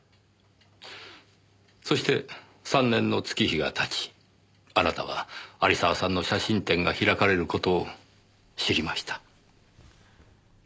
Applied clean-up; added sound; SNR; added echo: none; none; none; none.